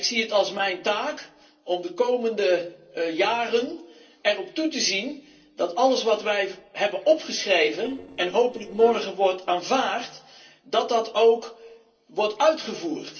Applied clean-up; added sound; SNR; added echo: neural separator model SepFormer DNS4.